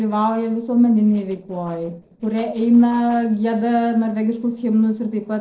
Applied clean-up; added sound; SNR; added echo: neural separator model SepFormer DNS4.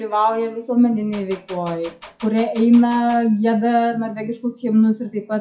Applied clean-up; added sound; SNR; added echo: classical method WPE with log-MMSE.